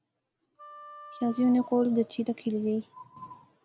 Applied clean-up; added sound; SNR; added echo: none; Wind instrument, woodwind instrument; 20 dB; none.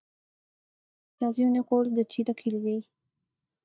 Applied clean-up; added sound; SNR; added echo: neural mask model DeepFilterNet 3.